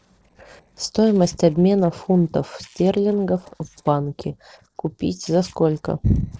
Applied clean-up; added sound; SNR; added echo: neural separator model SepFormer DNS4.